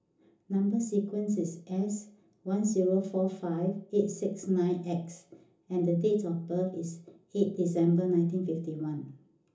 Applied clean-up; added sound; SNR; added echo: none; none; none; reverberation time 0.8 s.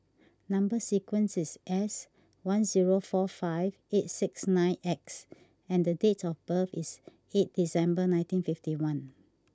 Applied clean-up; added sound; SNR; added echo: none; none; none; none.